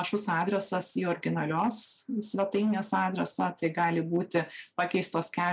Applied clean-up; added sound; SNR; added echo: none; none; none; none.